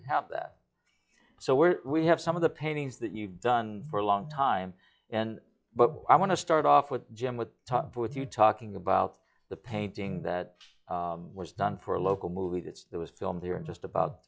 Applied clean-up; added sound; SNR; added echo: classical method log-MMSE.